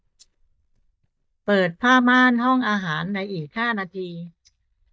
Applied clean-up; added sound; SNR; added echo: neural mask model DeepFilterNet 3.